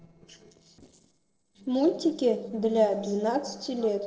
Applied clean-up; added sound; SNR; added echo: neural separator model SepFormer DNS4.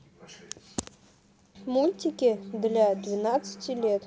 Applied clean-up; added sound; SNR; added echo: none; none; none; none.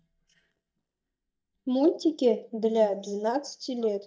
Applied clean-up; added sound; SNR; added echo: neural mask model DeepFilterNet 3.